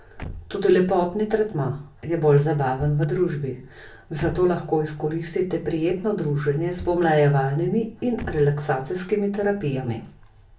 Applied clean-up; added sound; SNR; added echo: none; Slam / Car; 20 dB; reverberation time 0.3 s.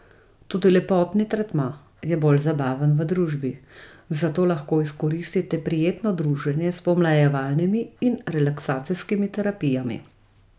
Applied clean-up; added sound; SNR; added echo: none; none; none; none.